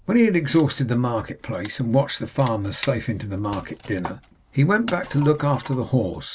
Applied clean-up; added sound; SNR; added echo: none; Wood; 19 dB; none.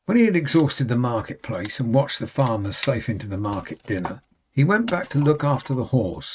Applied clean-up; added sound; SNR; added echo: neural mask model RNNoise.